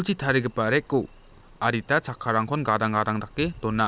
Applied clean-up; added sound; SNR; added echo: none; none; none; none.